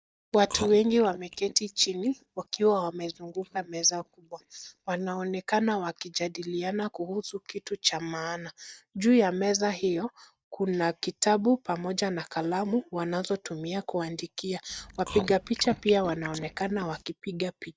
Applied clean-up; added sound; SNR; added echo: neural mask model DeepFilterNet 3.